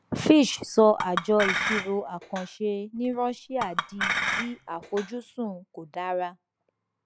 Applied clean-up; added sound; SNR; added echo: none; Chink, clink; 5 dB; none.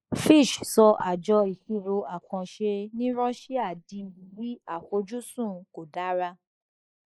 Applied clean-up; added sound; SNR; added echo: neural mask model Resemble Enhance denoiser.